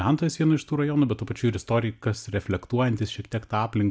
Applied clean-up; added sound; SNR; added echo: none; none; none; none.